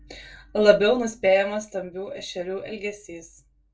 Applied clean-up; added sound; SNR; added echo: none; none; none; reverberation time 0.2 s.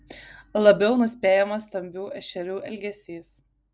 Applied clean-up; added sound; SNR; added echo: none; none; none; none.